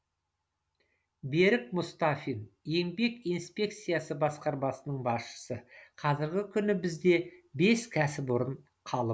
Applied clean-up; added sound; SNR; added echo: none; none; none; none.